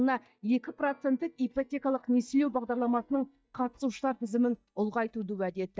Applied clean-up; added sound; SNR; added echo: neural mask model DeepFilterNet 3.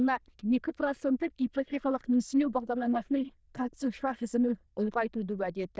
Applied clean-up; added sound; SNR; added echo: neural diffusion model UNIVERSE++.